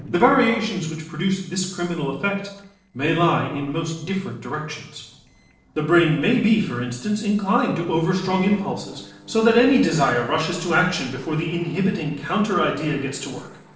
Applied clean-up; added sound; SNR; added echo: neural separator model SepFormer DNS4.